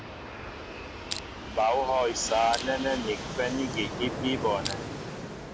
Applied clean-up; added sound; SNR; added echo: none; Crushing + Fixed-wing aircraft, airplane; 6 dB; none.